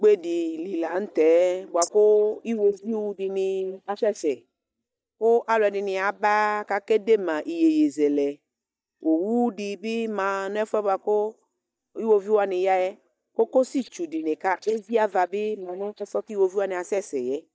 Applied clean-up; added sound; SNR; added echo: neural mask model DeepFilterNet 3.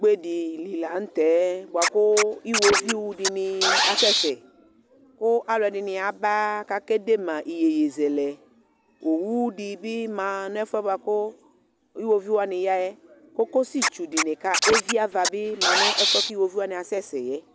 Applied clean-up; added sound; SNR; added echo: none; Scratching (performance technique); -1 dB; none.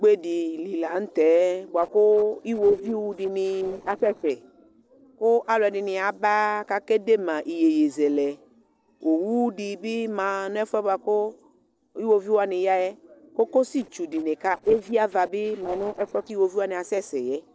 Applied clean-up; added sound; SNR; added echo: neural separator model SepFormer DNS4.